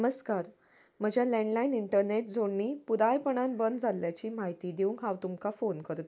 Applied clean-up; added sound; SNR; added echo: none; none; none; none.